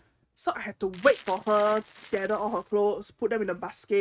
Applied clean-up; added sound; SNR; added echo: neural mask model RNNoise.